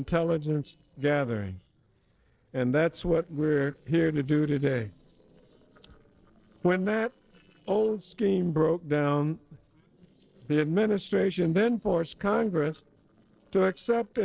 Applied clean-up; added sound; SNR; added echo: neural separator model SepFormer DNS4.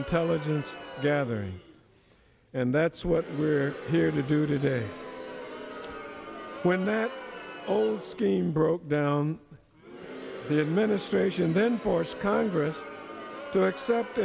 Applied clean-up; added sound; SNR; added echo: none; Crowd; 13 dB; none.